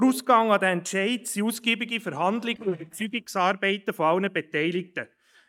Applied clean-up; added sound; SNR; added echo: neural mask model DeepFilterNet 3.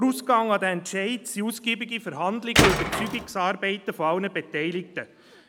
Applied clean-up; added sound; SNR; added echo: none; Tools; -4 dB; none.